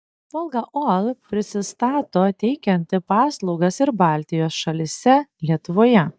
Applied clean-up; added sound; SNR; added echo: neural mask model DeepFilterNet 3.